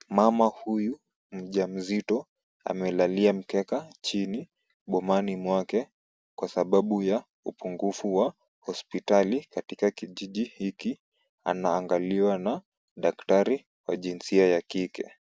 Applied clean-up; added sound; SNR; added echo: none; none; none; none.